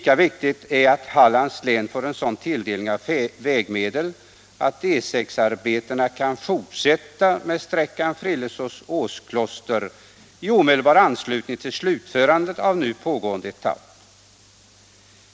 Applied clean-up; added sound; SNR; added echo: none; none; none; none.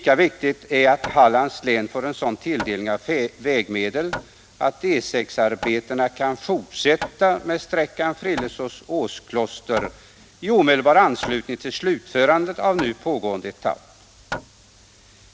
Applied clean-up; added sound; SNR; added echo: none; Hammer; 17 dB; none.